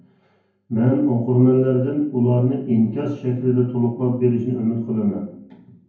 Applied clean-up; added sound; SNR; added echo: none; none; none; reverberation time 0.9 s.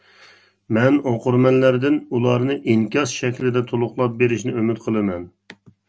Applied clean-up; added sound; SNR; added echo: none; none; none; none.